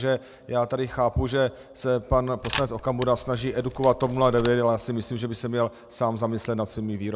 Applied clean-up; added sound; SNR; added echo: none; Camera; 10 dB; none.